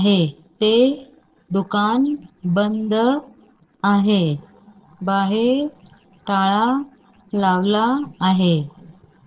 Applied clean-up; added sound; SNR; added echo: neural separator model SepFormer DNS4.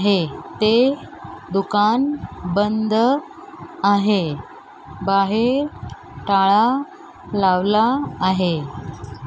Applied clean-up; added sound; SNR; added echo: none; none; none; none.